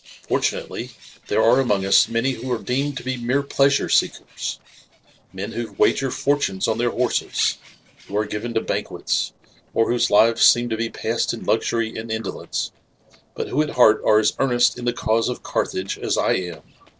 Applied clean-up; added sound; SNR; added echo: neural separator model SepFormer DNS4.